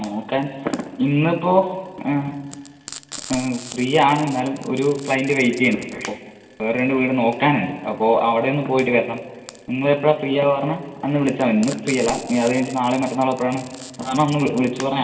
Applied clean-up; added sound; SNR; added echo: none; Frying (food); 19 dB; reverberation time 2.1 s.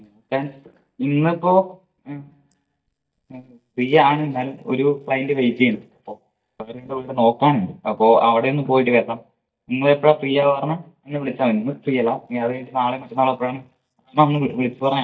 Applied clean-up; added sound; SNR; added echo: neural mask model DeepFilterNet 3.